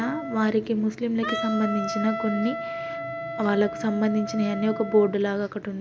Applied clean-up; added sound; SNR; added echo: none; Wind instrument, woodwind instrument; 8 dB; none.